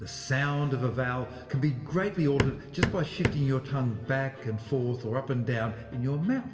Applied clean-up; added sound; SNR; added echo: none; Hammer; 2 dB; reverberation time 1.7 s.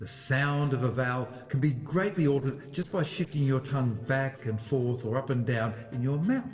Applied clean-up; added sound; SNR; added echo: neural separator model SepFormer DNS4.